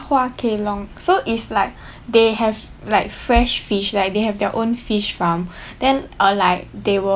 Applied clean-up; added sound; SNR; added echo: none; none; none; none.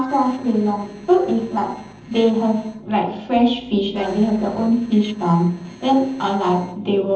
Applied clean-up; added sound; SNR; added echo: neural separator model SepFormer DNS4.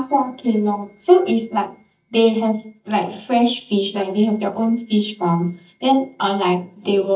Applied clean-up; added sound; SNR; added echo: neural mask model DeepFilterNet 3.